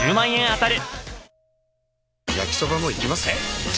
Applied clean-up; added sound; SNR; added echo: none; Bell / Percussion; 17 dB; none.